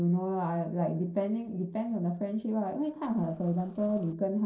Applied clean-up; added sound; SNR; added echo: neural separator model SepFormer DNS4.